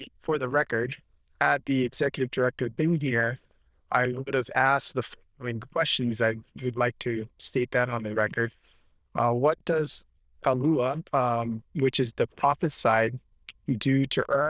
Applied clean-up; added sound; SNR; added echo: neural diffusion model UNIVERSE++.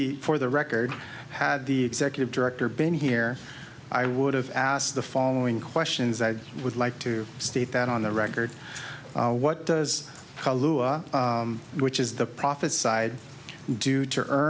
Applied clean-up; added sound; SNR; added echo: none; none; none; none.